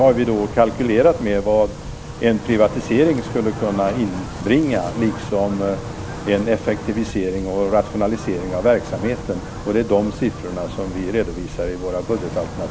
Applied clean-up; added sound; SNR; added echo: none; Wind; 11 dB; none.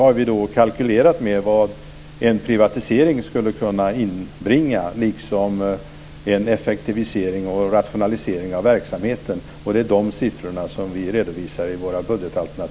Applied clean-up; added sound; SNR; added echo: none; none; none; none.